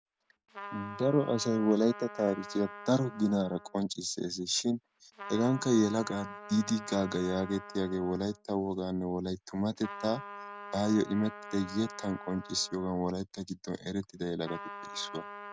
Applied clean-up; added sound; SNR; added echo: none; Trumpet; 15 dB; none.